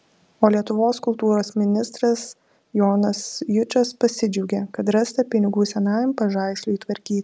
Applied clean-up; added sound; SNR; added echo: none; none; none; none.